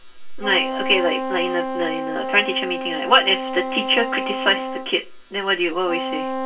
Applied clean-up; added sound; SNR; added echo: none; Wind instrument, woodwind instrument; 5 dB; reverberation time 0.1 s.